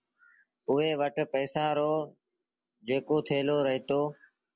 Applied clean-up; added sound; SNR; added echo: none; none; none; none.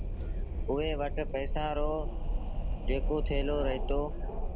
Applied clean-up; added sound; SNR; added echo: none; Wind; -3 dB; none.